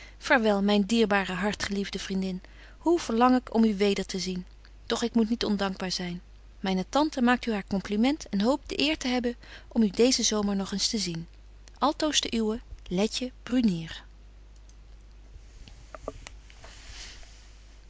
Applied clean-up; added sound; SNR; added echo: none; none; none; none.